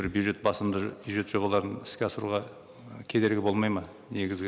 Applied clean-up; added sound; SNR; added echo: none; none; none; none.